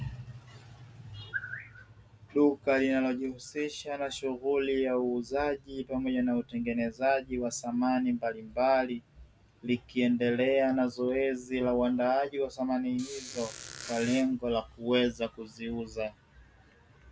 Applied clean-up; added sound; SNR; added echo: none; Squeak; 13 dB; none.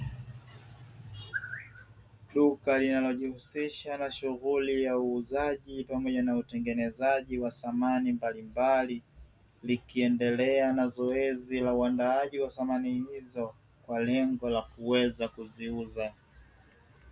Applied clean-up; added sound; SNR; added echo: none; none; none; none.